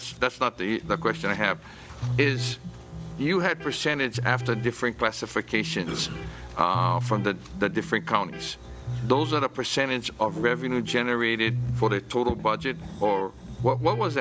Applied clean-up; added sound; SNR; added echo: none; Electric guitar; 7 dB; none.